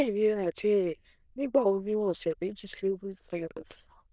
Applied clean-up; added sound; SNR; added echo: neural diffusion model UNIVERSE++.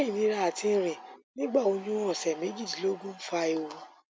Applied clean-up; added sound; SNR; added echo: none; none; none; none.